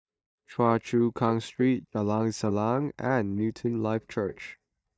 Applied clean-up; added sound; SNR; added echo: neural mask model DeepFilterNet 3.